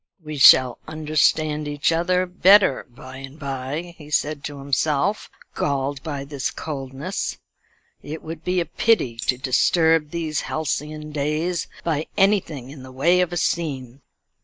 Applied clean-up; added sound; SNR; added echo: neural mask model DeepFilterNet 3.